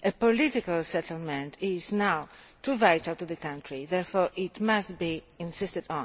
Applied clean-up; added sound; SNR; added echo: none; none; none; none.